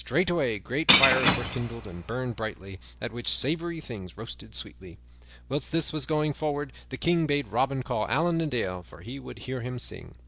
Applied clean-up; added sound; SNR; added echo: none; Shatter / Crushing; -3 dB; none.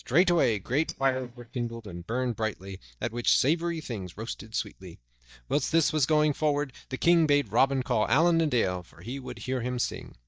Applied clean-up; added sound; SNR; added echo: neural mask model DeepFilterNet 3.